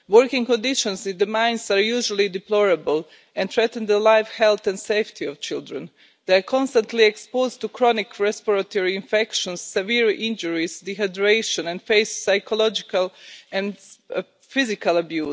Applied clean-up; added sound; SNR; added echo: none; none; none; none.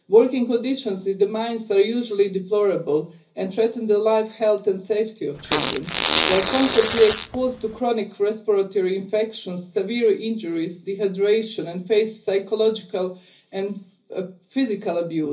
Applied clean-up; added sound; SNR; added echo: none; Fart; 0 dB; reverberation time 0.5 s.